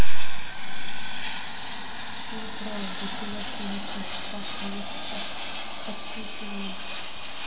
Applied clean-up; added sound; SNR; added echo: none; Fixed-wing aircraft, airplane; 14 dB; reverberation time 2.3 s.